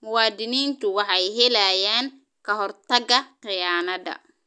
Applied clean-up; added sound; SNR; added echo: none; none; none; none.